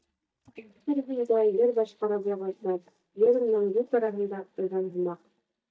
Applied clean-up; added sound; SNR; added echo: neural mask model DeepFilterNet 3.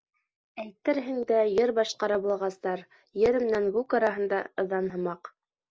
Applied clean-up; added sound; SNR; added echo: none; none; none; none.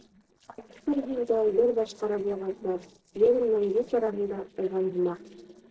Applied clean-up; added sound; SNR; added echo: neural separator model SepFormer DNS4.